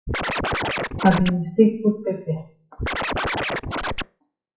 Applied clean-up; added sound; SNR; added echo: classical method WPE with log-MMSE.